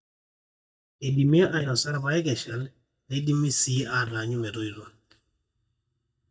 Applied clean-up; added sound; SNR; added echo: neural mask model DeepFilterNet 3.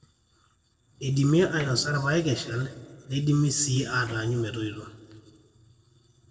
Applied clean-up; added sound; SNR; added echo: neural separator model SepFormer DNS4.